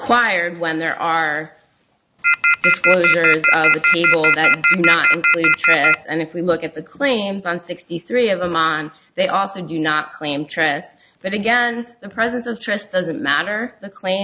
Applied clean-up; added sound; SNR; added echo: none; Telephone; -5 dB; none.